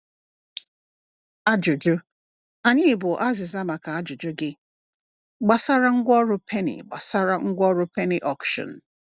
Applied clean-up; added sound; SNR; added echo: none; none; none; none.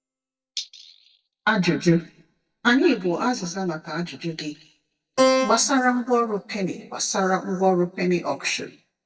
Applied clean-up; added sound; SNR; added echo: neural mask model DeepFilterNet 3.